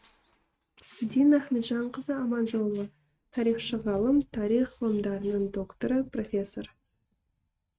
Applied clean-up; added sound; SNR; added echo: neural mask model RNNoise.